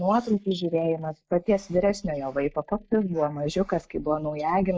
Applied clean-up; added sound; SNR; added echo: neural mask model Resemble Enhance denoiser.